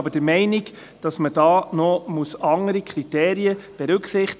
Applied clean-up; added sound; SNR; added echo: none; none; none; none.